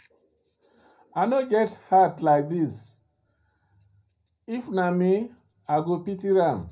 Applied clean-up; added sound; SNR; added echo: none; none; none; reverberation time 0.4 s.